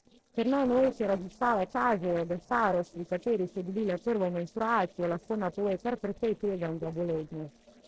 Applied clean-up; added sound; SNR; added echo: neural separator model SepFormer DNS4.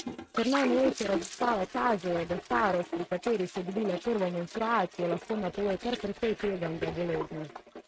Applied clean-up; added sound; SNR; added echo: neural mask model RNNoise.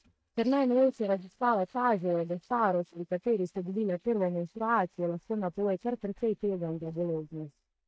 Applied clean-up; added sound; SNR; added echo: neural mask model DeepFilterNet 3.